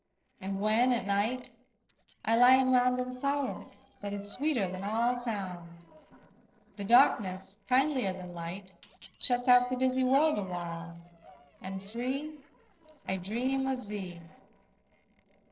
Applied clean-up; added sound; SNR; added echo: neural separator model SepFormer DNS4.